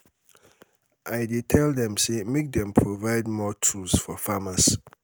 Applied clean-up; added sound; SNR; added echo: none; none; none; none.